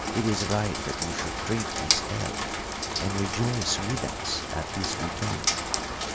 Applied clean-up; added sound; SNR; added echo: none; Rain; -1 dB; none.